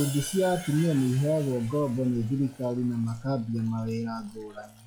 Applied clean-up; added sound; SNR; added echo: classical method log-MMSE.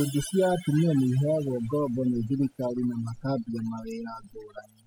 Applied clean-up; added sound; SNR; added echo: classical method spectral subtraction.